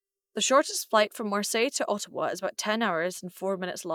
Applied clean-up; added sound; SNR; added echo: neural mask model DeepFilterNet 3.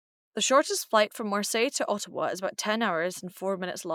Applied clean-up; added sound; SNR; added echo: neural mask model Resemble Enhance denoiser.